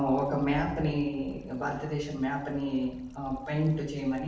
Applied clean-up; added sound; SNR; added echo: none; Stream / Trickle, dribble / Traffic noise, roadway noise; 17 dB; reverberation time 0.7 s.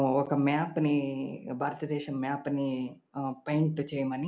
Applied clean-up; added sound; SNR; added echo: none; none; none; none.